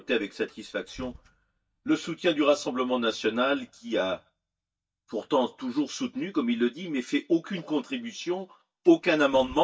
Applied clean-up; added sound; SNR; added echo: neural mask model DeepFilterNet 3.